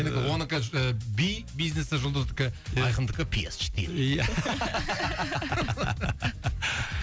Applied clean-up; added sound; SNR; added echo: none; none; none; none.